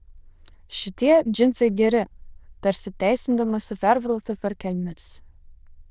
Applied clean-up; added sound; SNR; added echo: neural diffusion model UNIVERSE++.